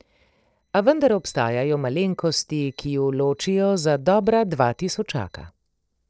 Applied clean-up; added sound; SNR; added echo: neural separator model SepFormer DNS4.